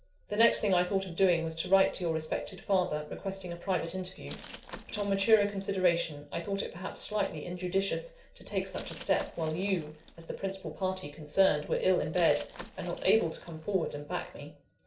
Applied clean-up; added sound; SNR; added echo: none; Glass; 19 dB; reverberation time 0.3 s.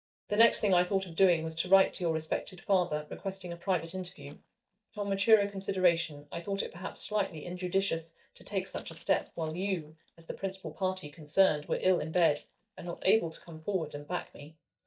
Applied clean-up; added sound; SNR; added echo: neural mask model DeepFilterNet 3.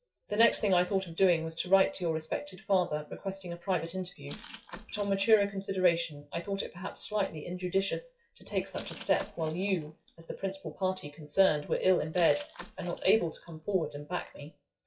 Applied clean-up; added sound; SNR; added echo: classical method WPE with log-MMSE.